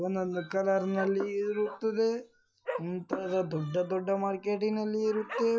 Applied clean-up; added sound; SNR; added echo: classical method log-MMSE.